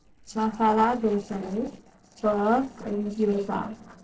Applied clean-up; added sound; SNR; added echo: neural separator model SepFormer DNS4.